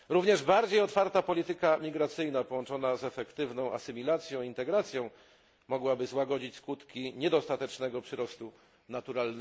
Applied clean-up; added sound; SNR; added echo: none; none; none; none.